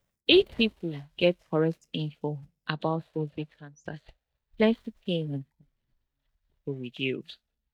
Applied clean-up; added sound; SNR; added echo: neural mask model DeepFilterNet 3.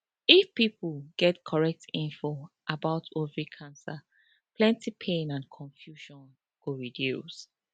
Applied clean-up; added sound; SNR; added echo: none; none; none; none.